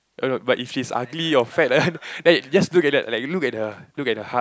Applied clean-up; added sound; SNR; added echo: none; none; none; none.